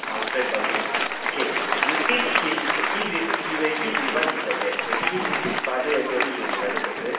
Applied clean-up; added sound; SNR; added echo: none; Applause; -3 dB; reverberation time 1.1 s.